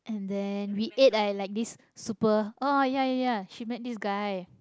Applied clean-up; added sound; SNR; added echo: none; none; none; none.